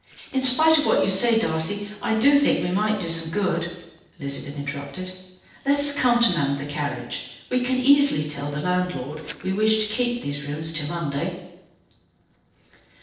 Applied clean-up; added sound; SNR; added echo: neural separator model SepFormer DNS4.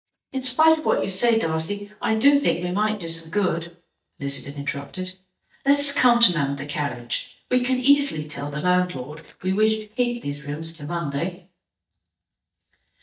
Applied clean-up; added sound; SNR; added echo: neural mask model DeepFilterNet 3.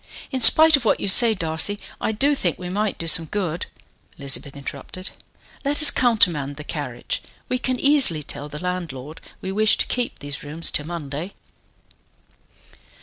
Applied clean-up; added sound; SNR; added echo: none; none; none; none.